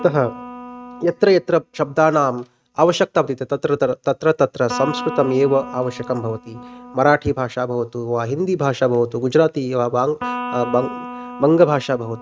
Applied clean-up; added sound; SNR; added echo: neural mask model RNNoise.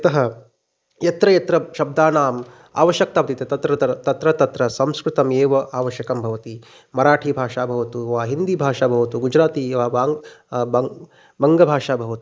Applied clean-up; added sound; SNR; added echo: neural mask model Resemble Enhance denoiser.